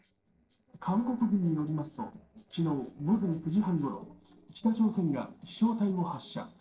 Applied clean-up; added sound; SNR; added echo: neural separator model SepFormer DNS4.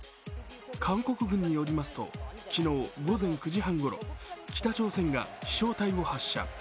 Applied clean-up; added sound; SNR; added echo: none; none; none; none.